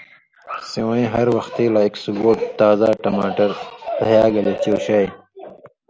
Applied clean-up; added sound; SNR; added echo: none; none; none; none.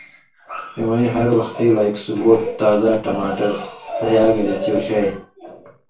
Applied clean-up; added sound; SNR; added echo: none; none; none; reverberation time 0.3 s.